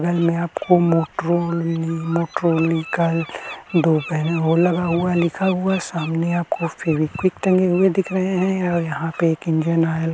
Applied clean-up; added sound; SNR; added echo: none; Bird; 19 dB; none.